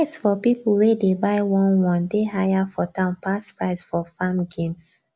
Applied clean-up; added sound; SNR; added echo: none; none; none; none.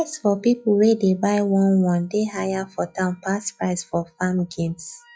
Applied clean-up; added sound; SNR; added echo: classical method log-MMSE.